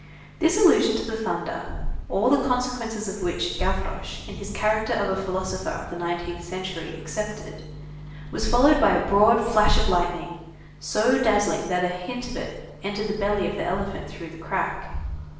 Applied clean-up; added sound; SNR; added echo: none; Microwave oven; 17 dB; reverberation time 0.9 s.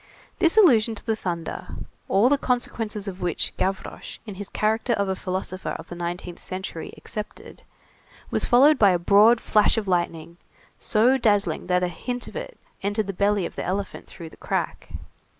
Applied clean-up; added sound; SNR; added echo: none; none; none; none.